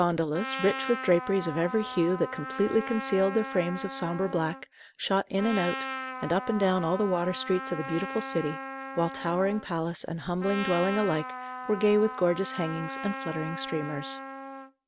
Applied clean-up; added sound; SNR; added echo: none; Trumpet; 9 dB; none.